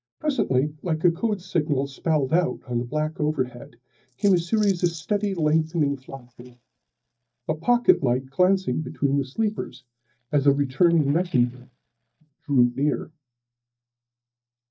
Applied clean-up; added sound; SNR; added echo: neural mask model DeepFilterNet 3.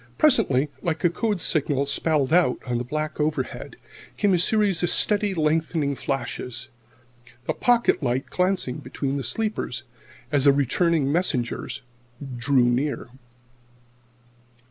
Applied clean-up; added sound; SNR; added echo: none; none; none; none.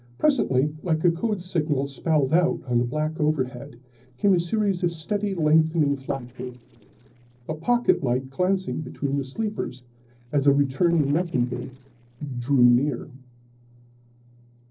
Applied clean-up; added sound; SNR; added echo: neural separator model SepFormer DNS4.